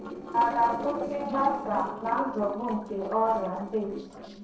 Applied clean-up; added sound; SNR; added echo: neural separator model SepFormer DNS4.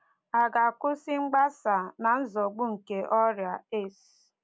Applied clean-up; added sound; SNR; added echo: none; none; none; none.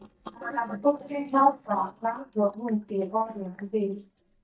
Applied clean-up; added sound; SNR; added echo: neural mask model DeepFilterNet 3.